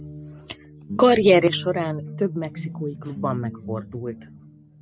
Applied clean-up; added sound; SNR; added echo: none; Guitar; 11 dB; none.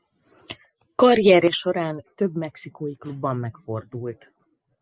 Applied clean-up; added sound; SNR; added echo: none; none; none; none.